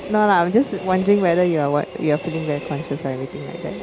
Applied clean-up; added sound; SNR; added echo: none; Train; 14 dB; none.